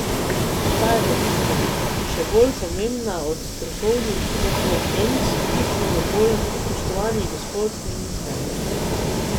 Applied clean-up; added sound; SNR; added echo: none; Waves, surf; -3 dB; none.